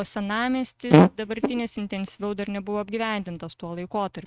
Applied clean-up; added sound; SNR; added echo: neural mask model RNNoise.